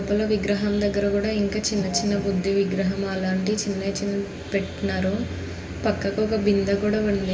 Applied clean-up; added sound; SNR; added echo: none; Organ; 9 dB; reverberation time 0.6 s.